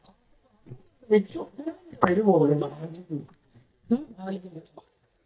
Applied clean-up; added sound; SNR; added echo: neural mask model DeepFilterNet 3.